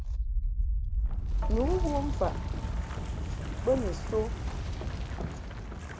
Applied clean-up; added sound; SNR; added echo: none; Wind; -5 dB; none.